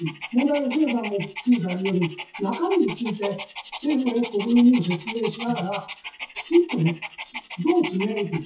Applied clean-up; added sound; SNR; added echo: classical method WPE with log-MMSE.